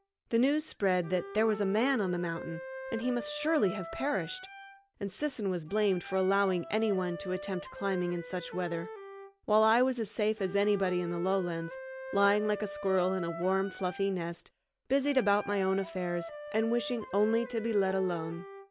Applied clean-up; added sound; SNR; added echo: none; Wind instrument, woodwind instrument; 13 dB; none.